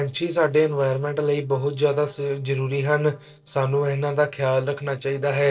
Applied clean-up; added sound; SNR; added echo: neural separator model SepFormer DNS4.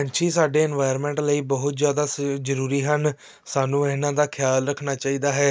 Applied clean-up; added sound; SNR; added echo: none; none; none; none.